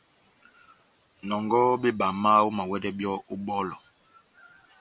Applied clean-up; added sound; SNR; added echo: none; none; none; none.